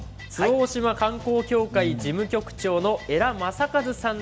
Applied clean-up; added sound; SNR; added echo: none; none; none; none.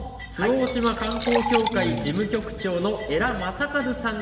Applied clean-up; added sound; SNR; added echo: none; Liquid; 8 dB; reverberation time 3.0 s.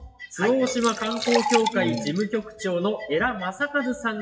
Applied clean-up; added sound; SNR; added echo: classical method WPE with log-MMSE.